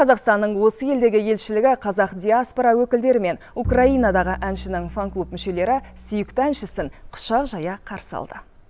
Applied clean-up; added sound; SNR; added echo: none; Bowed string instrument; 12 dB; none.